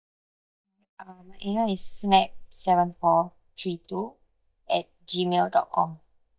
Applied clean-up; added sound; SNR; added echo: neural mask model DeepFilterNet 3.